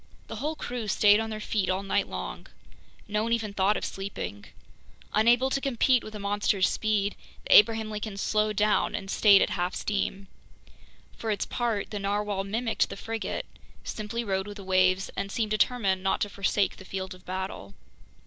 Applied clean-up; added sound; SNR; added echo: none; none; none; none.